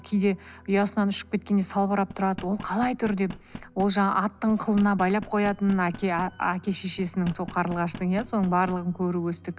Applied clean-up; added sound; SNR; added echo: none; Knock; 17 dB; none.